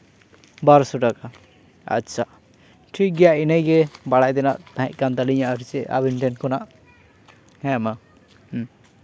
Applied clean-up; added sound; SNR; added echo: none; none; none; none.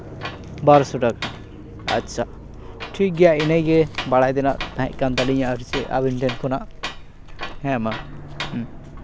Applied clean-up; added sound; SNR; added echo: none; Tools + Aircraft; 10 dB; none.